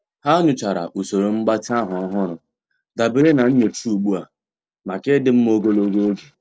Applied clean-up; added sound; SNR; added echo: neural separator model SepFormer DNS4.